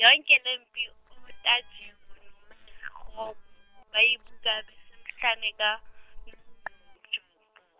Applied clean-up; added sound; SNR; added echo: neural separator model SepFormer WHAM!.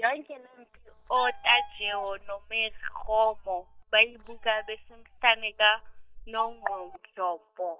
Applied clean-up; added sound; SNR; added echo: neural mask model DeepFilterNet 3.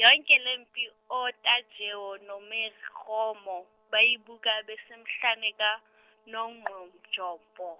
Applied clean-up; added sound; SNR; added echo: none; none; none; none.